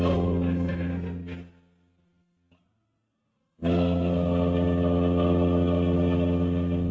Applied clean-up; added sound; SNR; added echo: neural mask model RNNoise.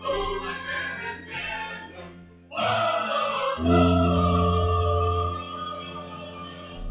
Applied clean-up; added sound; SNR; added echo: classical method log-MMSE.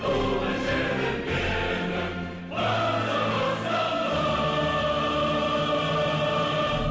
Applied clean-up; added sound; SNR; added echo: none; none; none; none.